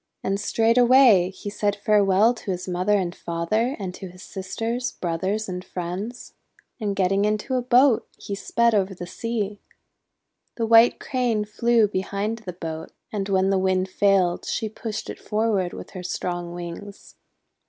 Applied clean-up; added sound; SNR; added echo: none; none; none; none.